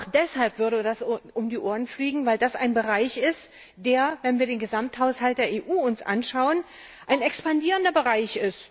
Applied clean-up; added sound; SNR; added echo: none; Bowed string instrument; 15 dB; none.